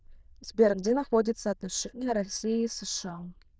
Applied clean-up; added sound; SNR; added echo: neural diffusion model UNIVERSE++.